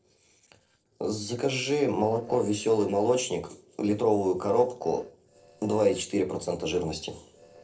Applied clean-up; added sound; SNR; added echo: neural separator model SepFormer DNS4.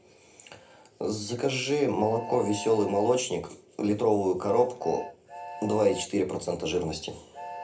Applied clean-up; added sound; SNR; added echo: none; Train; 15 dB; reverberation time 0.3 s.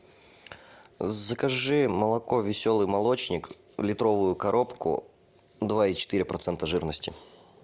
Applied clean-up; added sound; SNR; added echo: none; none; none; none.